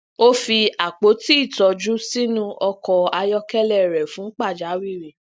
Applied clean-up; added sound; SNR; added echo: none; none; none; none.